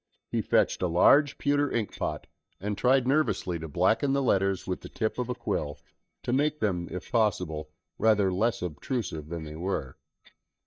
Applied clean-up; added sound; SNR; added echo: neural mask model DeepFilterNet 3.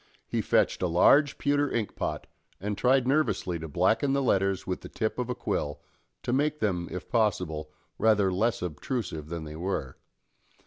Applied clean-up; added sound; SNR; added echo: none; none; none; none.